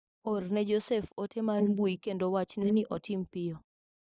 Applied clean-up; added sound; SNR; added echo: neural mask model Resemble Enhance denoiser.